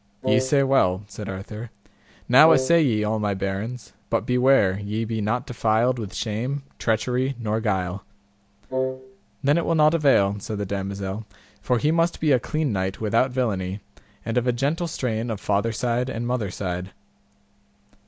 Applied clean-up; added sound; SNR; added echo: none; Wind instrument, woodwind instrument; 4 dB; none.